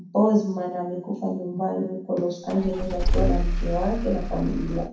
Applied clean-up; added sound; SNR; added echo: none; Engine starting / Car; 0 dB; reverberation time 0.6 s.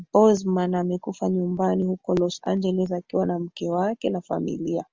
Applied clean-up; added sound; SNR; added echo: none; none; none; none.